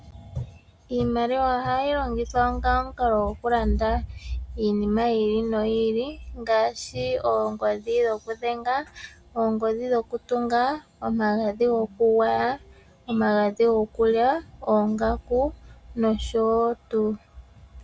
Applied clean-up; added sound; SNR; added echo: none; none; none; none.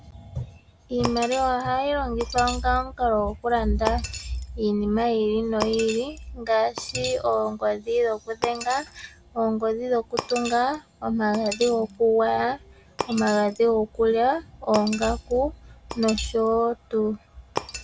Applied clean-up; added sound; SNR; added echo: none; Shatter; 13 dB; none.